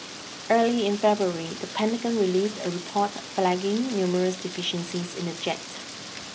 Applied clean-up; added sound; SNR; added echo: none; Rain; 13 dB; none.